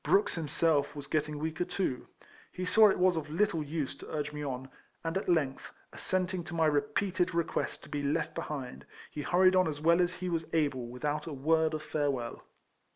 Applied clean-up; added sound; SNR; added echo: none; none; none; none.